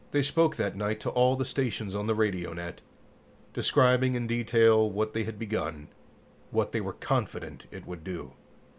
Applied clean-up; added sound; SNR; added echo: none; none; none; none.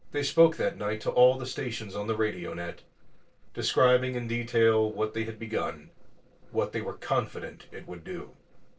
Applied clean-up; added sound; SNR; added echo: neural separator model SepFormer DNS4.